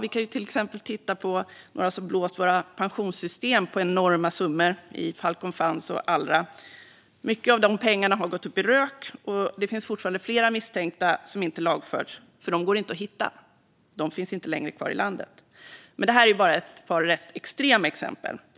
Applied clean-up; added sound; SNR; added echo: none; none; none; none.